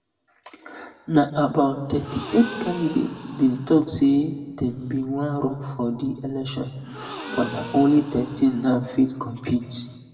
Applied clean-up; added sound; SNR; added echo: none; Gasp; 16 dB; reverberation time 1.3 s.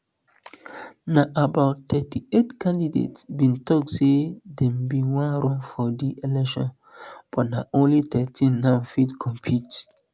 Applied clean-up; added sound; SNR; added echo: none; none; none; none.